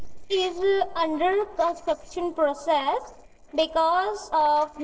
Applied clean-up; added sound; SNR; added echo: neural separator model SepFormer DNS4.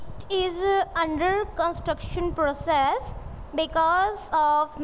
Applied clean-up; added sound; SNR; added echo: none; none; none; none.